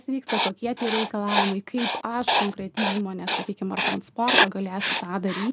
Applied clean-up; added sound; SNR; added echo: none; Writing; -3 dB; none.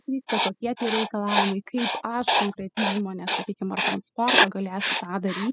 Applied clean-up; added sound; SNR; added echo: classical method spectral subtraction.